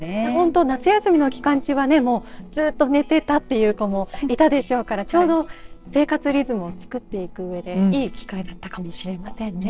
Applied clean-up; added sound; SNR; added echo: neural separator model SepFormer DNS4.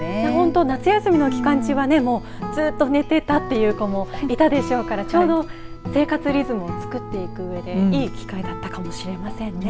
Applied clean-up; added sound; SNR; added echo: none; Purr; 20 dB; none.